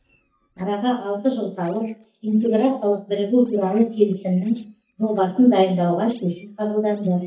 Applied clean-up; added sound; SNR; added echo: neural mask model DeepFilterNet 3.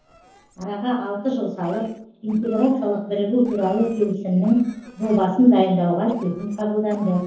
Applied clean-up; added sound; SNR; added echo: neural separator model SepFormer DNS4.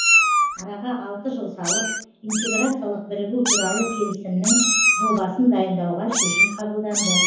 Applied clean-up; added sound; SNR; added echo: none; Meow; -2 dB; reverberation time 0.7 s.